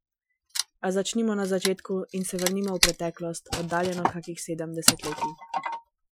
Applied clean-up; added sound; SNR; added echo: classical method Wiener filter.